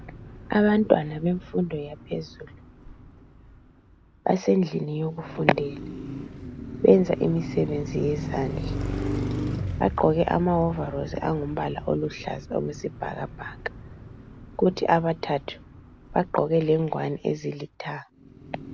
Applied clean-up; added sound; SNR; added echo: none; Car passing by; 10 dB; none.